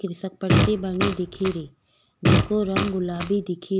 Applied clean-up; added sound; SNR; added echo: none; Fart; -3 dB; none.